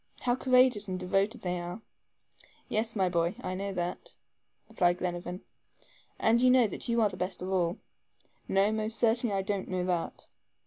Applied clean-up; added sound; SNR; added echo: none; none; none; none.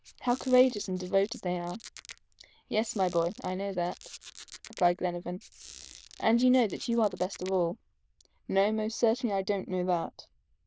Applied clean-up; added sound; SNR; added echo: neural diffusion model UNIVERSE++.